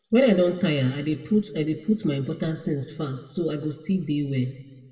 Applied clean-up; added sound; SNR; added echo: none; none; none; reverberation time 1.2 s.